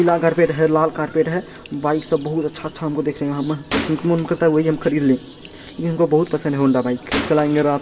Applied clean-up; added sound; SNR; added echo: none; Gunshot, gunfire; 14 dB; reverberation time 1.4 s.